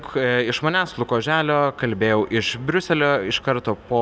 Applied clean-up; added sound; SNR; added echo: none; none; none; none.